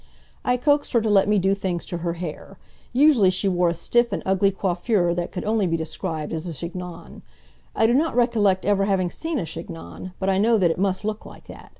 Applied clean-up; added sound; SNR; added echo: none; none; none; none.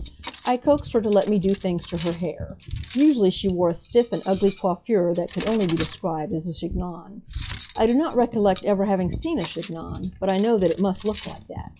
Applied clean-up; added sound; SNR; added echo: classical method log-MMSE.